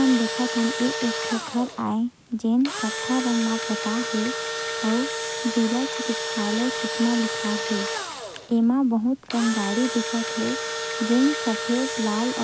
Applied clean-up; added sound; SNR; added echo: none; Engine / Drill; 5 dB; none.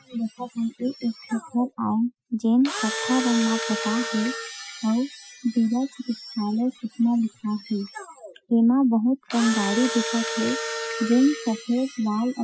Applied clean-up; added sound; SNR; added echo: classical method Wiener filter.